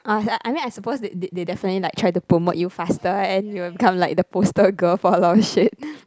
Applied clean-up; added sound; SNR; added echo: none; none; none; none.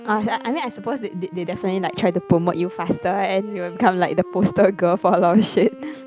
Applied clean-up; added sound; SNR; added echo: none; Wind instrument, woodwind instrument; 18 dB; none.